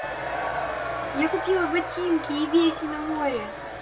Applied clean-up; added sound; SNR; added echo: none; Crowd / Cheering; 5 dB; reverberation time 0.1 s.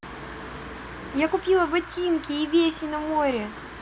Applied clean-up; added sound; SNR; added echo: none; none; none; none.